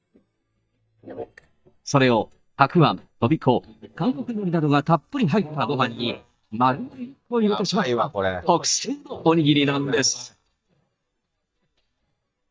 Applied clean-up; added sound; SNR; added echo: neural mask model DeepFilterNet 3.